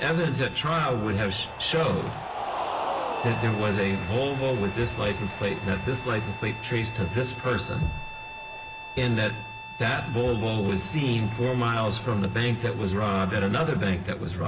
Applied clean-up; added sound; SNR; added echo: none; Harmonica + Cheering; 10 dB; none.